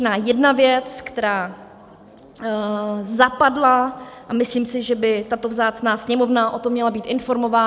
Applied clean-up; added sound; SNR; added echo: none; none; none; none.